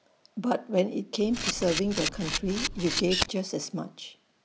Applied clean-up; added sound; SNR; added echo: none; Camera; 2 dB; none.